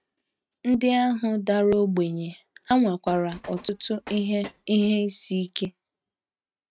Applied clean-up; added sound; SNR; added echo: neural mask model RNNoise.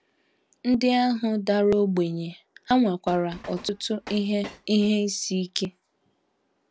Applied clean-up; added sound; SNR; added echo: none; Train; 18 dB; none.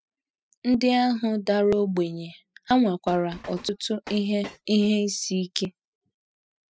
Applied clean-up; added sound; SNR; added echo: classical method spectral subtraction.